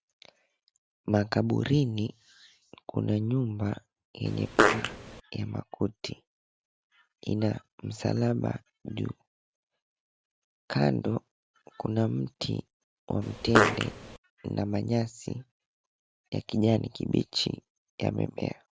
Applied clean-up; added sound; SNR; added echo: none; Fart; -4 dB; none.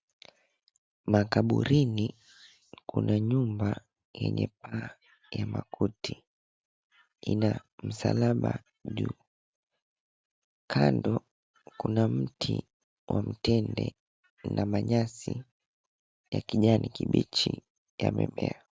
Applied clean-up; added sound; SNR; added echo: none; none; none; none.